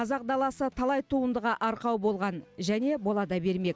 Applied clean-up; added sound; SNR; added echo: none; none; none; none.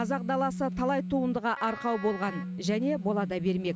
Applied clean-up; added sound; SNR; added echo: none; Wind instrument, woodwind instrument + Telephone; 7 dB; none.